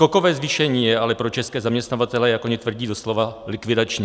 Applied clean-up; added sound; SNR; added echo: none; none; none; none.